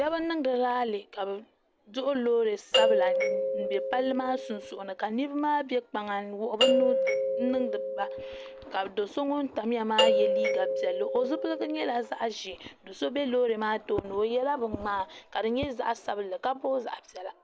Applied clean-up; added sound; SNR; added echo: none; Doorbell; -2 dB; none.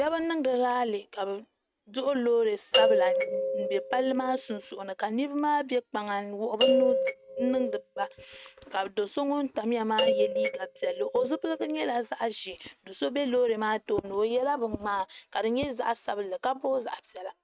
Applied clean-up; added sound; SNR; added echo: neural mask model RNNoise.